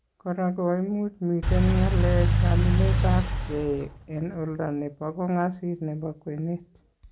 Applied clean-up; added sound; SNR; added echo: none; Engine / Car; -5 dB; none.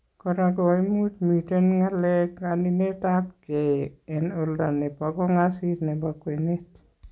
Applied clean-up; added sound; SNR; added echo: none; none; none; none.